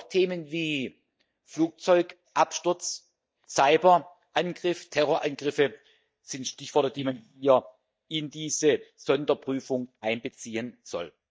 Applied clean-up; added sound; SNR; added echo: neural mask model DeepFilterNet 3.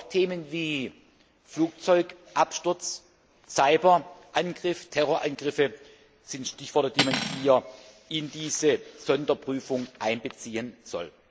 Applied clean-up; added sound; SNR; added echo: none; Cutlery, silverware; 6 dB; none.